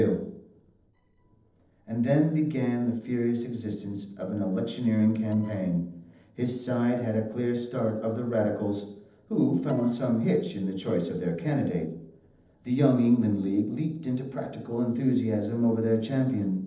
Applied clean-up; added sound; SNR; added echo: neural separator model SepFormer DNS4.